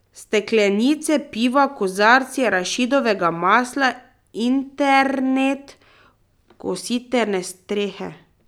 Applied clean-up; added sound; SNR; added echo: none; none; none; none.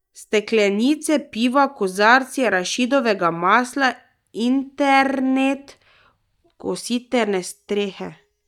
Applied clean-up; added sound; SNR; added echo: neural mask model DeepFilterNet 3.